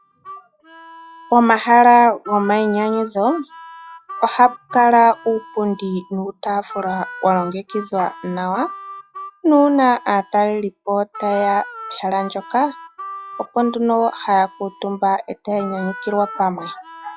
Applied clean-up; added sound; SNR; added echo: classical method log-MMSE.